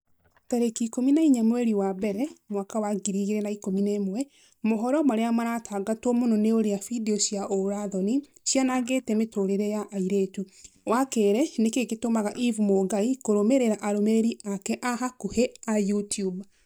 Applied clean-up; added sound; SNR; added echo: neural mask model DeepFilterNet 3.